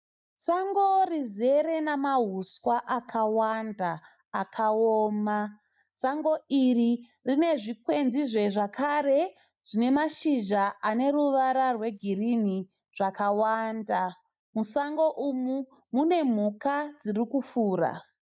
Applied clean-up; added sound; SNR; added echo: neural mask model Resemble Enhance denoiser.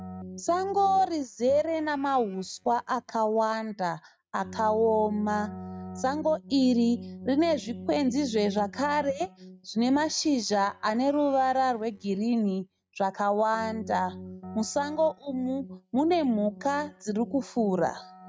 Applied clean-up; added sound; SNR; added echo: neural mask model RNNoise.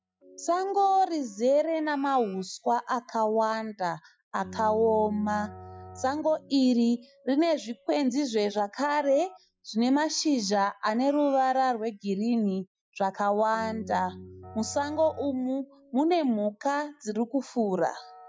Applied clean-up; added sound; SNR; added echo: classical method Wiener filter.